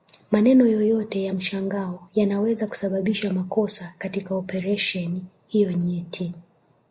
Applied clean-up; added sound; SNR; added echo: none; none; none; none.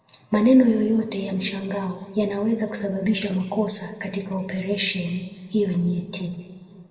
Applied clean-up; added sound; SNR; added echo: none; none; none; reverberation time 1.5 s.